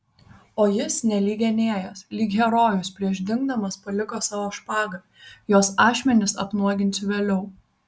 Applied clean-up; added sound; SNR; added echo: none; none; none; none.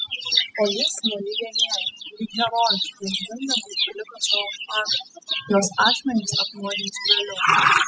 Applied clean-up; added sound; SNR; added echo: classical method spectral subtraction.